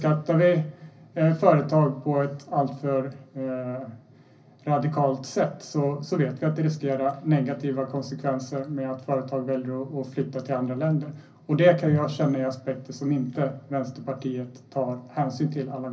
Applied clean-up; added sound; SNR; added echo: none; none; none; reverberation time 0.4 s.